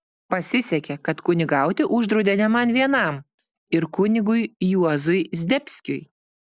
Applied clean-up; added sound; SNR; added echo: none; none; none; none.